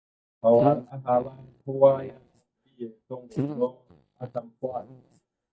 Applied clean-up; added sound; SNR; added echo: neural mask model DeepFilterNet 3.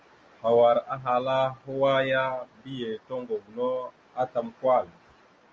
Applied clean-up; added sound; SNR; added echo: none; none; none; none.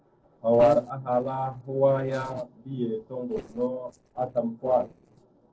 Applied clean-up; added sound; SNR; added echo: neural separator model SepFormer DNS4.